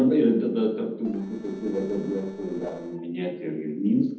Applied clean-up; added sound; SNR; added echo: neural separator model SepFormer DNS4.